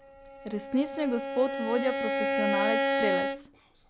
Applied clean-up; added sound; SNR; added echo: none; Bowed string instrument; -1 dB; none.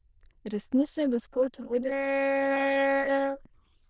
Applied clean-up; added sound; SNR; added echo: neural diffusion model UNIVERSE++.